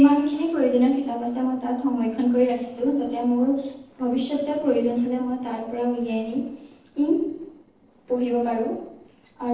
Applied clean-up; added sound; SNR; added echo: neural separator model SepFormer DNS4.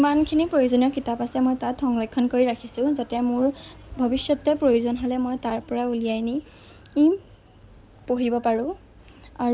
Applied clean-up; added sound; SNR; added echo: none; none; none; none.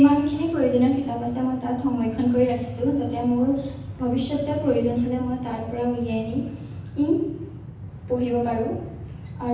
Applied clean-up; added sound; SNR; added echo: none; Train; 12 dB; reverberation time 0.9 s.